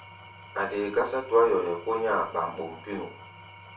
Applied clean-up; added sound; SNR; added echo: none; Engine / Tools; 19 dB; reverberation time 0.3 s.